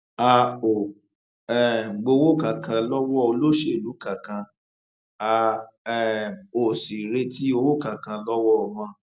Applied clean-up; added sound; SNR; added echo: none; none; none; none.